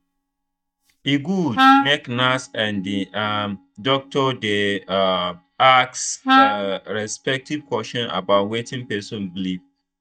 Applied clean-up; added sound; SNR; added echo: neural mask model DeepFilterNet 3.